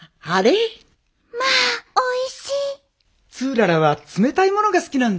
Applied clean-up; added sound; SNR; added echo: none; none; none; none.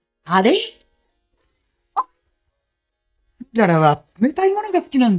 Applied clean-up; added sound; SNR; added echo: neural mask model DeepFilterNet 3.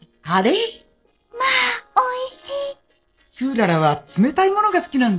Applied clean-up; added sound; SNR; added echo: neural separator model SepFormer DNS4.